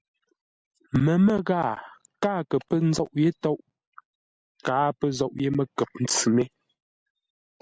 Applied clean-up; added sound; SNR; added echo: none; none; none; none.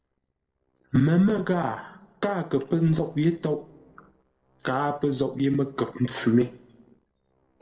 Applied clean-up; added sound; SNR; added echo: neural separator model SepFormer DNS4.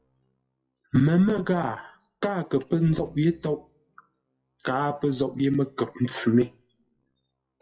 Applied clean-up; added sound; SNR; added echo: classical method WPE with log-MMSE.